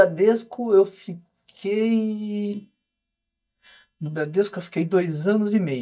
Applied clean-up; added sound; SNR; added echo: neural mask model DeepFilterNet 3.